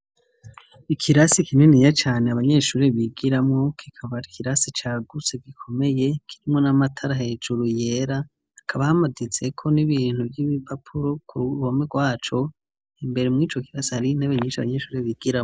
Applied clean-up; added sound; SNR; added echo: none; none; none; none.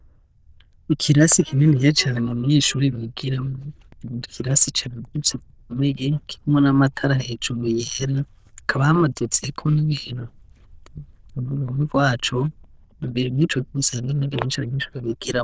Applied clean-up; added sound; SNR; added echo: neural diffusion model UNIVERSE++.